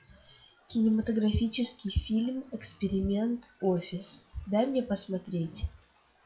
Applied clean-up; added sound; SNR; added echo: classical method WPE with log-MMSE.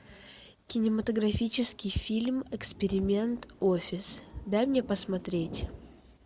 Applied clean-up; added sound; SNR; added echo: none; none; none; none.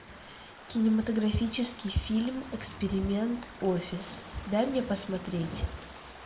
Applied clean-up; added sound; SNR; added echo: none; Stream / Ocean; 17 dB; reverberation time 0.5 s.